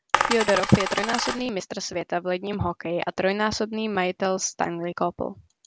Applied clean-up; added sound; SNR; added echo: none; Coin (dropping); 1 dB; none.